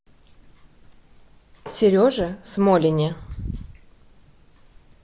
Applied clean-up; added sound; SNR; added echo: none; none; none; none.